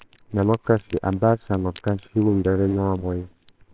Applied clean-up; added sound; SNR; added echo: neural separator model SepFormer WHAMR!.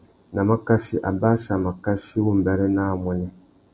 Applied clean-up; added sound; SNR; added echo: none; none; none; none.